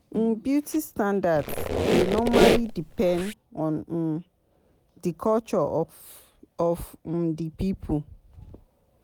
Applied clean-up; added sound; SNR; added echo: none; Squeak; -4 dB; none.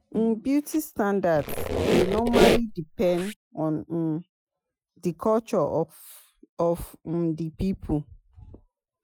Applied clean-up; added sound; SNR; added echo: classical method Wiener filter.